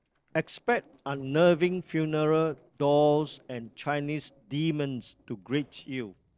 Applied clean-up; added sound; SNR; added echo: neural separator model SepFormer DNS4.